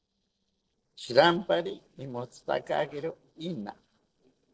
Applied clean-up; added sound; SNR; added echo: neural separator model SepFormer DNS4.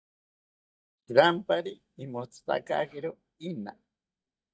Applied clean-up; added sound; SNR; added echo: neural mask model DeepFilterNet 3.